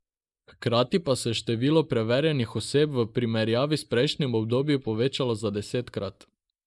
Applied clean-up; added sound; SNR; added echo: neural mask model Resemble Enhance denoiser.